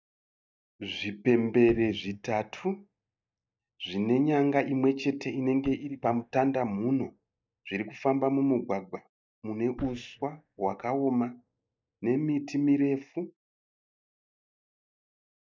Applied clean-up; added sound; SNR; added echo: neural mask model DeepFilterNet 3.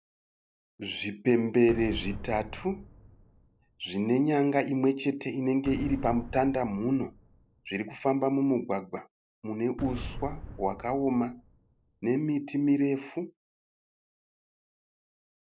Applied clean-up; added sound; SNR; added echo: none; Boom; 12 dB; none.